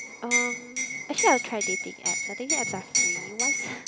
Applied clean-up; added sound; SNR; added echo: none; Liquid; -3 dB; none.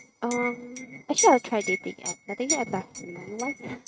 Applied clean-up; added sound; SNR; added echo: neural mask model RNNoise.